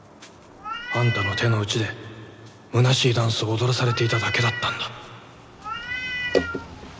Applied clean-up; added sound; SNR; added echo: none; Meow; 7 dB; none.